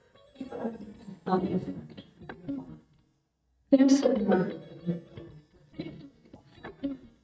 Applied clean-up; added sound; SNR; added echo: neural mask model DeepFilterNet 3.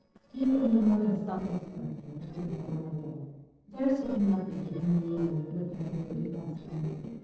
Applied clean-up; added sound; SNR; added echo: neural separator model SepFormer DNS4.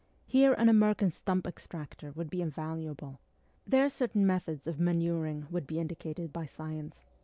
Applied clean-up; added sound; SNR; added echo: none; none; none; none.